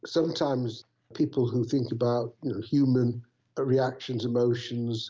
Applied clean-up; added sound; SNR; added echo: none; none; none; none.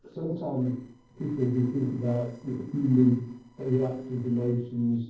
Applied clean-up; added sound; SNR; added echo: neural separator model SepFormer DNS4.